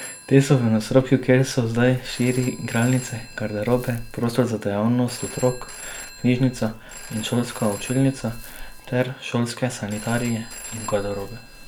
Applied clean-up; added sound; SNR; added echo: none; Telephone + Dog; 15 dB; none.